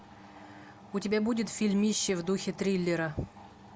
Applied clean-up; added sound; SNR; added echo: none; none; none; none.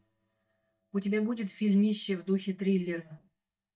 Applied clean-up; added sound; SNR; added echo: neural mask model DeepFilterNet 3.